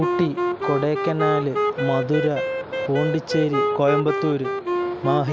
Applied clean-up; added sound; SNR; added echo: none; Wind instrument, woodwind instrument; 1 dB; none.